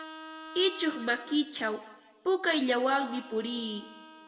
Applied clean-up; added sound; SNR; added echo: none; Vehicle horn, car horn, honking; 17 dB; reverberation time 1.2 s.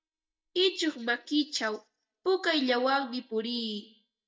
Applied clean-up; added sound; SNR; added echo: neural mask model DeepFilterNet 3.